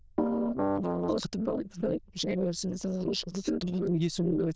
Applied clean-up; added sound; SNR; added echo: neural diffusion model UNIVERSE++.